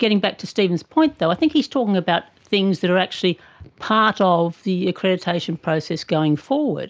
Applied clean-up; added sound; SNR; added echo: none; none; none; none.